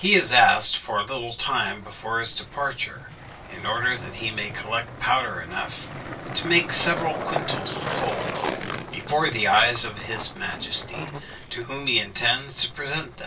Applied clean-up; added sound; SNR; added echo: none; Skateboard; 9 dB; reverberation time 0.2 s.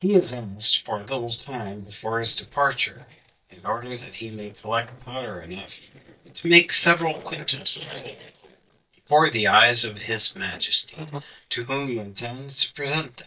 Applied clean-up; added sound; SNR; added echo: neural mask model DeepFilterNet 3.